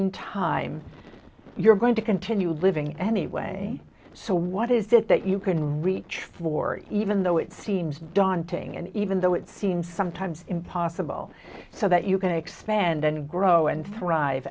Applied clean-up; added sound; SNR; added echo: none; none; none; none.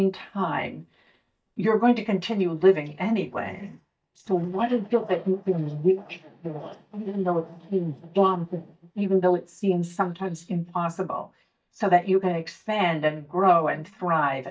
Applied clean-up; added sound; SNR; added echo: neural mask model DeepFilterNet 3.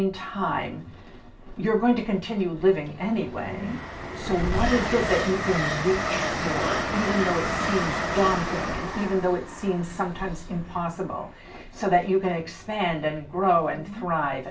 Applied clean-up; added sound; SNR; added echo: none; Train; 5 dB; reverberation time 0.3 s.